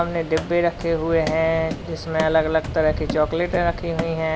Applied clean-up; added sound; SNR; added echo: none; Run; 13 dB; none.